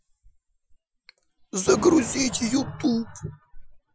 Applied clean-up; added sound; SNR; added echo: classical method Wiener filter.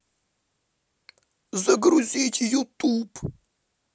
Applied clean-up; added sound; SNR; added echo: none; none; none; none.